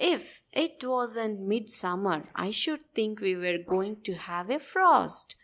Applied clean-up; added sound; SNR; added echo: neural mask model Resemble Enhance denoiser.